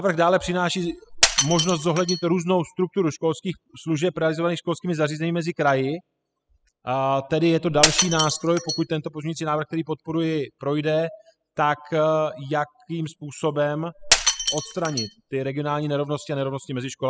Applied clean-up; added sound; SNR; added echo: classical method spectral subtraction.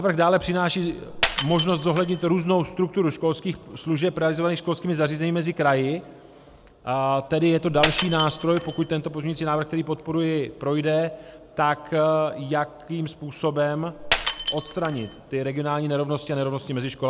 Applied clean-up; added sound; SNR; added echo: none; Shatter; 3 dB; none.